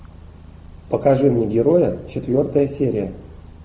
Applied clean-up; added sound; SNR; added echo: none; none; none; none.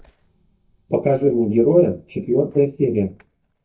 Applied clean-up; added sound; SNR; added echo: neural mask model DeepFilterNet 3.